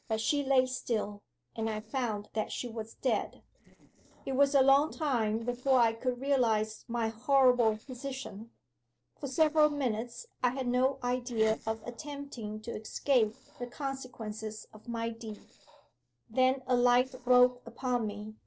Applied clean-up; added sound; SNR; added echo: neural separator model SepFormer DNS4.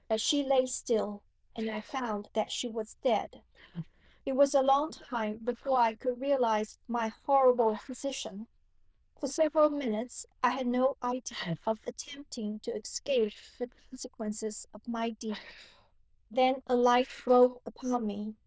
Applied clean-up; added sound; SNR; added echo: neural diffusion model UNIVERSE++.